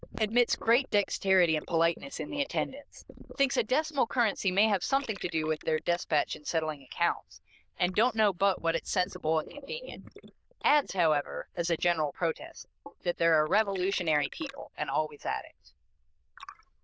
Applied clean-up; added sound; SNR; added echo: neural diffusion model UNIVERSE++.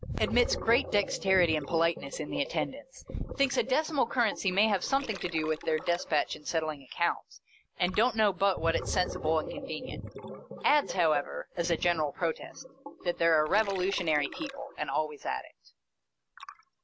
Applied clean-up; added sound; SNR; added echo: none; Gurgling; 11 dB; none.